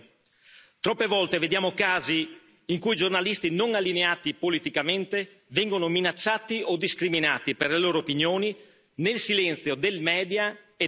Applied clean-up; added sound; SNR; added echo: none; none; none; none.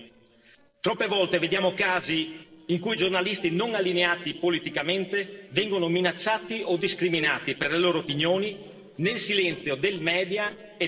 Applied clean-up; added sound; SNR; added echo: neural separator model SepFormer DNS4.